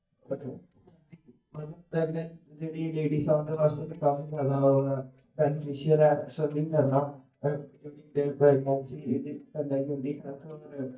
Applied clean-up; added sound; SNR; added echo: neural mask model DeepFilterNet 3.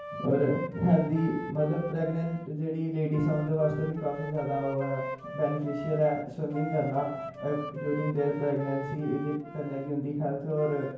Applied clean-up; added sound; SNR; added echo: none; Wind instrument, woodwind instrument; 11 dB; reverberation time 0.9 s.